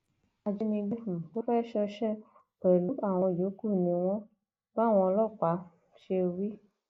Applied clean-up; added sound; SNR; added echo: neural mask model Resemble Enhance denoiser.